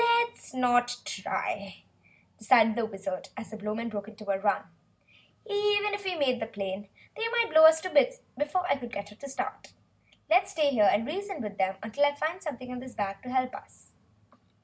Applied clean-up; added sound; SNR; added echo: none; none; none; none.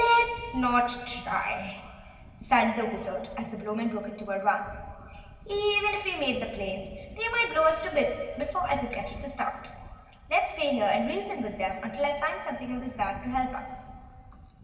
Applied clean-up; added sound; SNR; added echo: none; Wind / Bird; 18 dB; reverberation time 2.9 s.